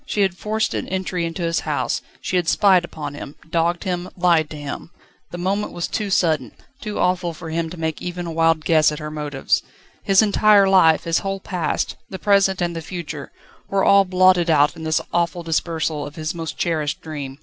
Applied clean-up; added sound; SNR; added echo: none; none; none; none.